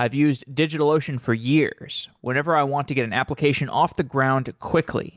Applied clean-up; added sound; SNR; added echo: none; none; none; none.